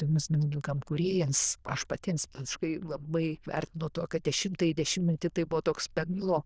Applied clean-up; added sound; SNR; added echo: neural diffusion model UNIVERSE++.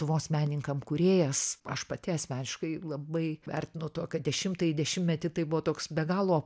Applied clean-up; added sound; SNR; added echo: none; none; none; none.